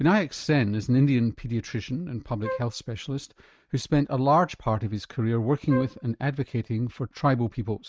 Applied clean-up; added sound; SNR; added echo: neural mask model RNNoise.